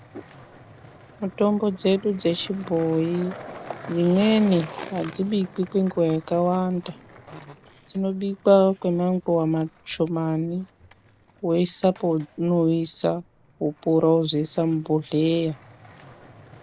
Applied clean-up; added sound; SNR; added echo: none; Skateboard; 20 dB; none.